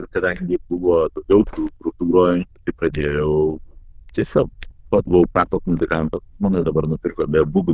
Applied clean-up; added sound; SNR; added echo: neural diffusion model UNIVERSE++.